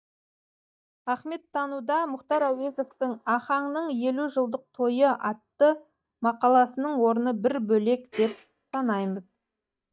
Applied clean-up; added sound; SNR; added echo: neural mask model DeepFilterNet 3.